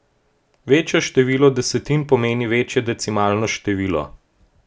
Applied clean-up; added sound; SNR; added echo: none; none; none; none.